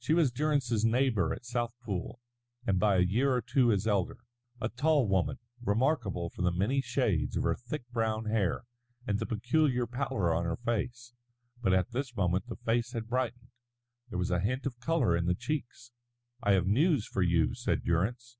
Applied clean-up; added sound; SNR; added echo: none; none; none; none.